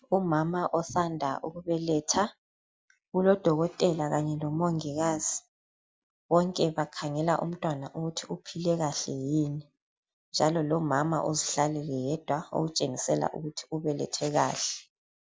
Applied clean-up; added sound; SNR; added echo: none; none; none; none.